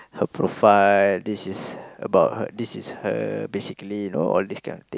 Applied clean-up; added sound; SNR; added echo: none; none; none; none.